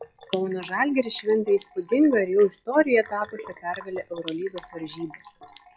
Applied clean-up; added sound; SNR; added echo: classical method log-MMSE.